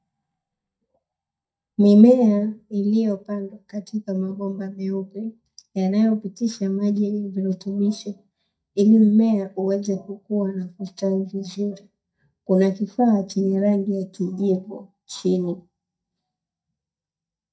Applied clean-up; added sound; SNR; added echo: neural mask model DeepFilterNet 3.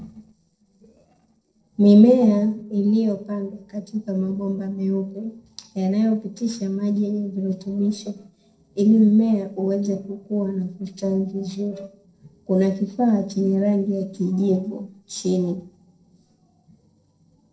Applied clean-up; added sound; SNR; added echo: neural separator model SepFormer DNS4.